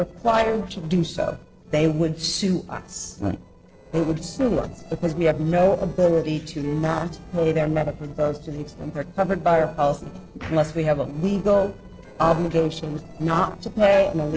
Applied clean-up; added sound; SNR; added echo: neural separator model SepFormer DNS4.